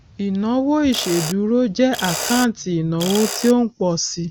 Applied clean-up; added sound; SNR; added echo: none; Mechanisms; 10 dB; none.